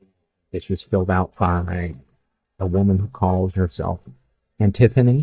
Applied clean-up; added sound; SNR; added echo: neural mask model DeepFilterNet 3.